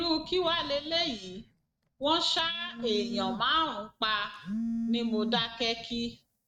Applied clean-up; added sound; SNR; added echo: neural mask model RNNoise.